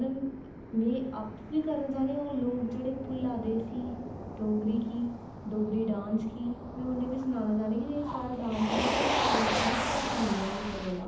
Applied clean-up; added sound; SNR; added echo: none; Motor vehicle (road); 3 dB; reverberation time 0.8 s.